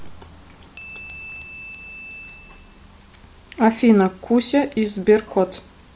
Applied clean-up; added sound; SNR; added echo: none; Glass / Bell; 19 dB; none.